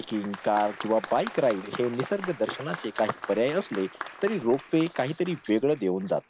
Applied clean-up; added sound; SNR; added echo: none; Applause; 14 dB; none.